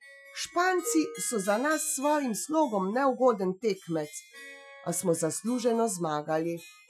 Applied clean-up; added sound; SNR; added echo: classical method Wiener filter.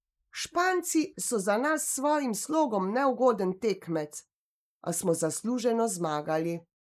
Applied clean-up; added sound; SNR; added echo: neural mask model Resemble Enhance denoiser.